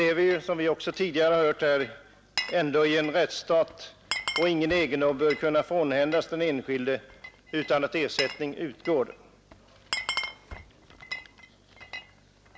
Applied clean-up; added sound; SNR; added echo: none; Glass; 12 dB; none.